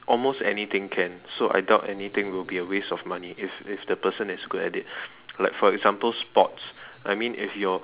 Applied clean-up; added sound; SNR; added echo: none; none; none; none.